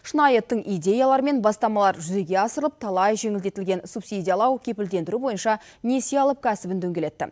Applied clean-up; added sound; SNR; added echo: none; none; none; none.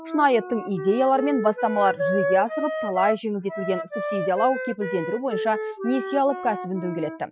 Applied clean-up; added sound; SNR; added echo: classical method Wiener filter.